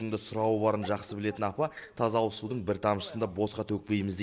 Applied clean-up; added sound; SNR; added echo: none; none; none; none.